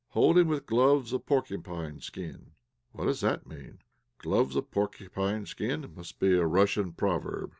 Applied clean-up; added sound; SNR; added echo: none; none; none; none.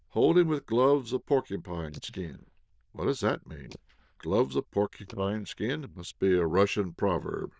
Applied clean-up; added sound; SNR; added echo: neural diffusion model UNIVERSE++.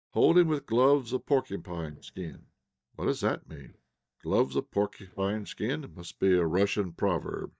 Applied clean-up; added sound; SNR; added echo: neural mask model DeepFilterNet 3.